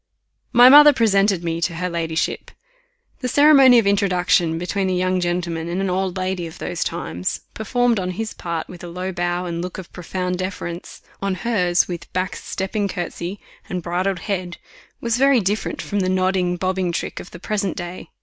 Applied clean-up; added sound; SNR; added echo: none; none; none; none.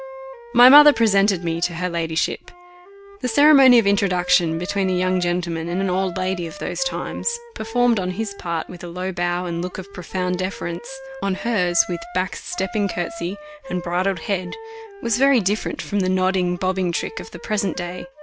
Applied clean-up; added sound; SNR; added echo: none; Wind instrument, woodwind instrument; 16 dB; none.